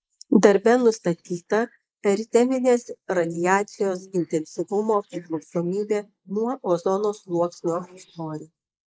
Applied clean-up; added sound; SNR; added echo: neural mask model Resemble Enhance denoiser.